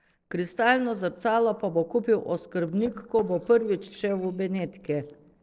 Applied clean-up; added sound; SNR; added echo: neural separator model SepFormer DNS4.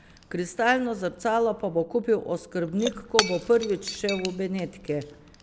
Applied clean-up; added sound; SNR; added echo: none; Shatter / Crushing; 10 dB; none.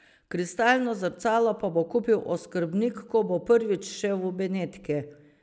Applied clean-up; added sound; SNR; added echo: none; none; none; none.